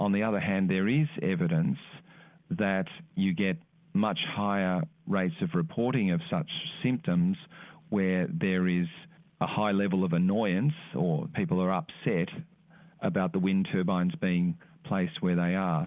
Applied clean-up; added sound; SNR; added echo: none; none; none; none.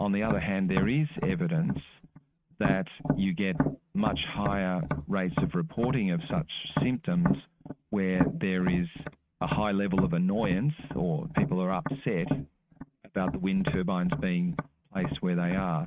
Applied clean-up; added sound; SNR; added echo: neural mask model RNNoise.